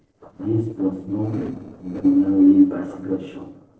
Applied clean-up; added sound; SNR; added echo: neural separator model SepFormer DNS4.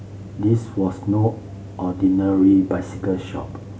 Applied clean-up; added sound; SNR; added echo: none; none; none; none.